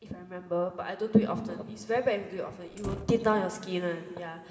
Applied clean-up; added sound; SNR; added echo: none; Slam; 11 dB; reverberation time 2.6 s.